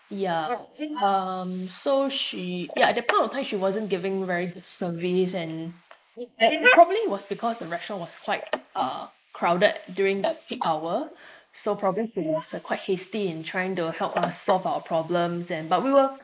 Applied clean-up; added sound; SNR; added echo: neural mask model Resemble Enhance denoiser.